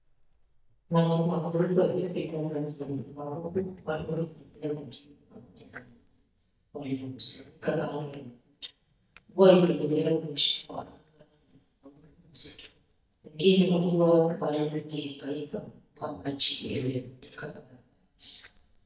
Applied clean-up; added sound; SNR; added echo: neural mask model DeepFilterNet 3.